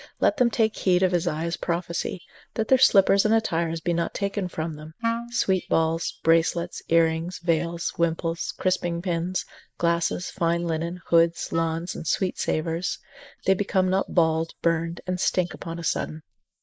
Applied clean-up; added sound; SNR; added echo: neural mask model Resemble Enhance denoiser.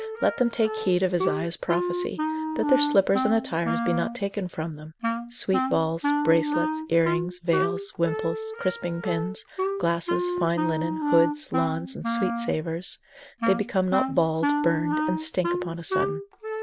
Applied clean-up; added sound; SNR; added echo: none; Wind instrument, woodwind instrument; 2 dB; none.